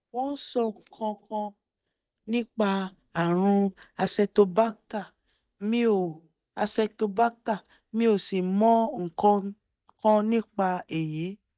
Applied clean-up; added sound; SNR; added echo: neural mask model DeepFilterNet 3.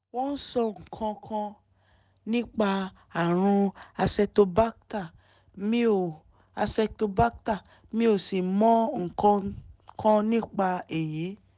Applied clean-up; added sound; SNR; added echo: none; none; none; none.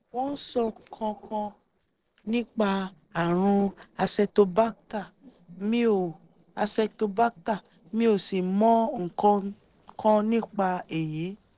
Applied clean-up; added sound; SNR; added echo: neural separator model SepFormer DNS4.